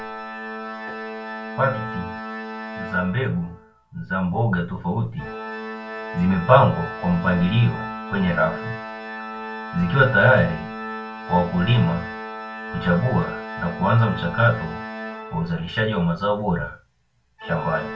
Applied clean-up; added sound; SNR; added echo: none; Organ; 10 dB; reverberation time 0.2 s.